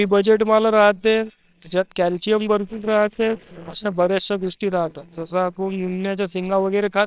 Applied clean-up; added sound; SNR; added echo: neural separator model SepFormer WHAMR!.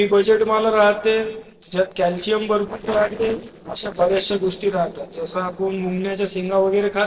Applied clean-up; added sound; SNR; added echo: neural separator model SepFormer DNS4.